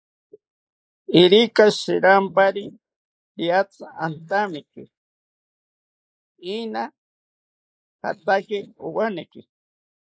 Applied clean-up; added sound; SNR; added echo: neural mask model Resemble Enhance denoiser.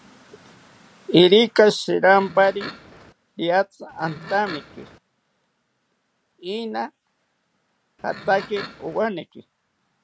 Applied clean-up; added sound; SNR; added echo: none; Livestock, farm animals, working animals; 15 dB; none.